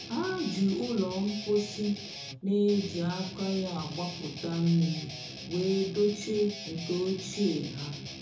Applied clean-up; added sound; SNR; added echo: none; Guitar; 11 dB; reverberation time 0.6 s.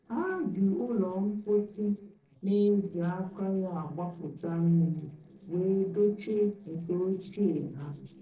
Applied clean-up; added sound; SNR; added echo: neural separator model SepFormer DNS4.